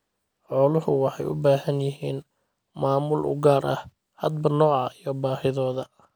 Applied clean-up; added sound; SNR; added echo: none; none; none; none.